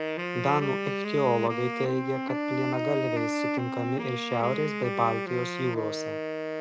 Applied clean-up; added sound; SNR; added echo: none; Wind instrument, woodwind instrument; 2 dB; none.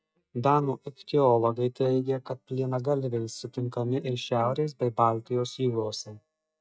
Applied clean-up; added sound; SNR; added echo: neural mask model DeepFilterNet 3.